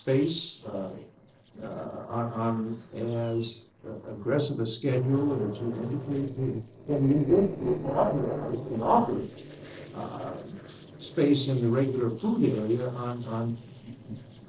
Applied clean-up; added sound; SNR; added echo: neural separator model SepFormer DNS4.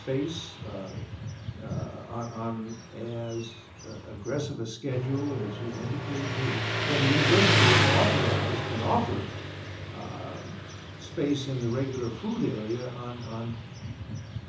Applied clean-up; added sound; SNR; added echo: none; Motorcycle; -1 dB; reverberation time 0.7 s.